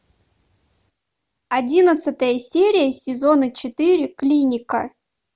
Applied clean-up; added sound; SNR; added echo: none; none; none; none.